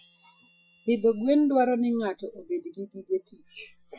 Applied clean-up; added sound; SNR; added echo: classical method Wiener filter.